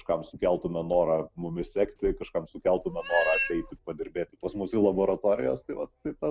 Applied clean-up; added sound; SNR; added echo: none; Meow; 4 dB; none.